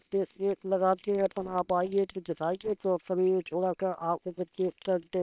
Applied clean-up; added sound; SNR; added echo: neural separator model SepFormer WHAM!.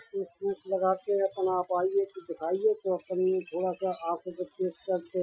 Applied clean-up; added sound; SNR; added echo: classical method Wiener filter.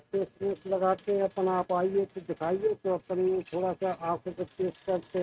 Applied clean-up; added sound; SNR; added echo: neural mask model RNNoise.